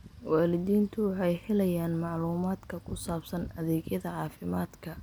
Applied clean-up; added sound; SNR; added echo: none; Wind / Rain; 19 dB; none.